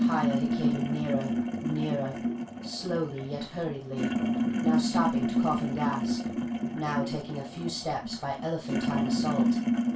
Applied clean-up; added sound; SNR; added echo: none; Sink (filling or washing); -5 dB; reverberation time 0.2 s.